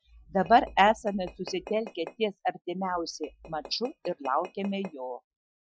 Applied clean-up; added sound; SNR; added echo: classical method Wiener filter.